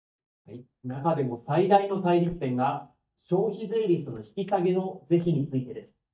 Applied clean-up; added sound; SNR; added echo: neural mask model DeepFilterNet 3.